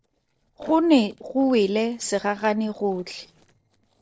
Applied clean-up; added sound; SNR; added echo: neural separator model SepFormer DNS4.